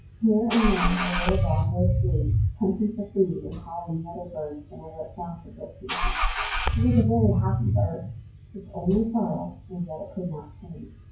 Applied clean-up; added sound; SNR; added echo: classical method WPE with log-MMSE.